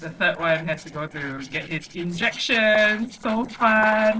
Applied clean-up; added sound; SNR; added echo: neural separator model SepFormer DNS4.